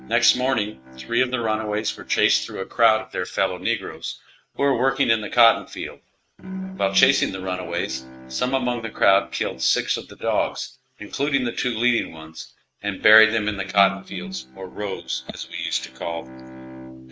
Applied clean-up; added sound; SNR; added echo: neural mask model RNNoise.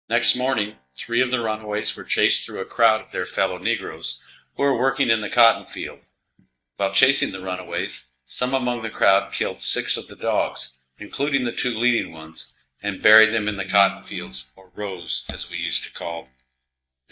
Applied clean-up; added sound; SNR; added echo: neural mask model DeepFilterNet 3.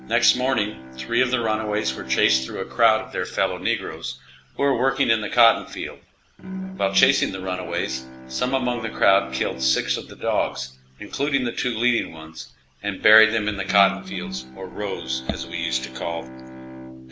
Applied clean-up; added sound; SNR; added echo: none; Bowed string instrument; 14 dB; none.